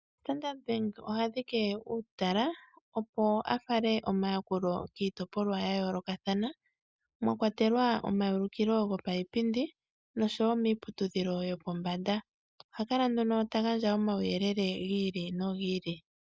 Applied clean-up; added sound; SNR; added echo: none; none; none; none.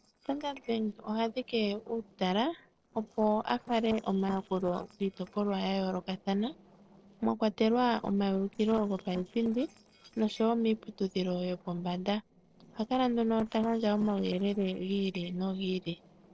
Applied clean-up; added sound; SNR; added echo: neural separator model SepFormer DNS4.